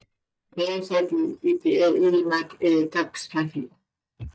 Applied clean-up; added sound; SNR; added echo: neural mask model DeepFilterNet 3.